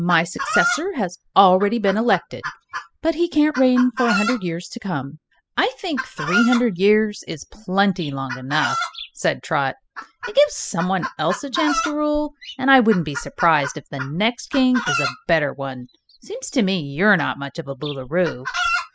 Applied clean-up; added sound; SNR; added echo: classical method spectral subtraction.